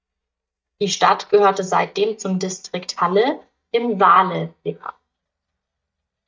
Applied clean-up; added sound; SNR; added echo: neural mask model DeepFilterNet 3.